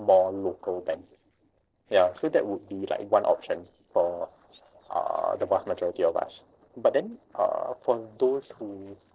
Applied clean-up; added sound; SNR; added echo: neural separator model SepFormer DNS4.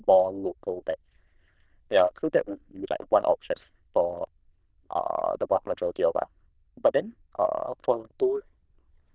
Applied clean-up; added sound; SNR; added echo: neural diffusion model UNIVERSE++.